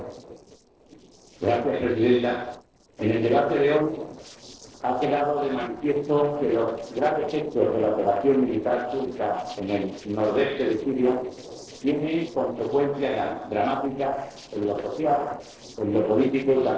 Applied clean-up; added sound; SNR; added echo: neural separator model SepFormer DNS4.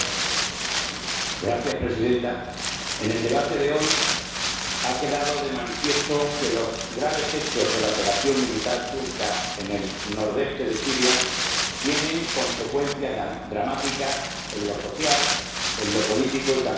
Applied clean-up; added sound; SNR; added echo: none; Wind; 2 dB; reverberation time 1.1 s.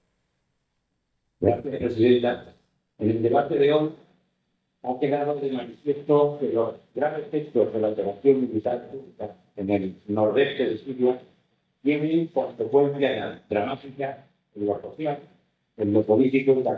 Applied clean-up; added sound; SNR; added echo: neural mask model DeepFilterNet 3.